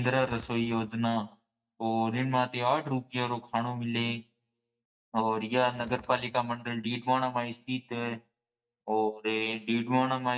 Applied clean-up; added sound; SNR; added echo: neural mask model DeepFilterNet 3.